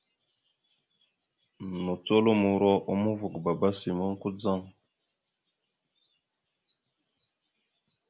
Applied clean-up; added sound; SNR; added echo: none; none; none; none.